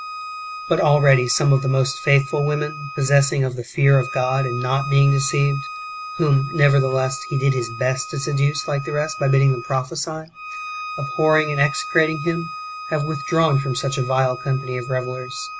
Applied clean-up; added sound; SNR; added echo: none; Bowed string instrument; 12 dB; none.